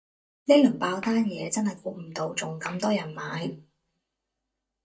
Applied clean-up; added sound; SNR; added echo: neural mask model DeepFilterNet 3.